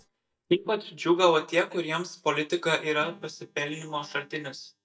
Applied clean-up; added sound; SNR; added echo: neural mask model DeepFilterNet 3.